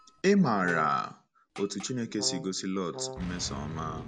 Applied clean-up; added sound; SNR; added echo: none; Boom + Brass instrument; 13 dB; none.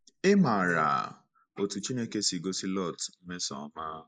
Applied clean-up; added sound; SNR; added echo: neural mask model Resemble Enhance denoiser.